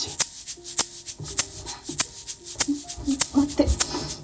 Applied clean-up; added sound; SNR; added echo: none; Rattle (instrument); 2 dB; reverberation time 0.2 s.